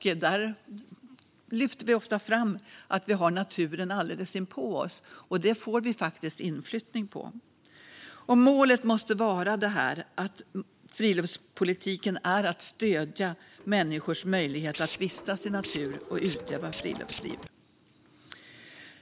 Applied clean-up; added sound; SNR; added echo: none; Tools; 13 dB; none.